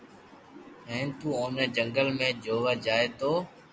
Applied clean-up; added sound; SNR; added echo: none; none; none; none.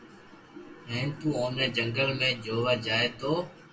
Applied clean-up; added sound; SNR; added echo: none; none; none; reverberation time 0.2 s.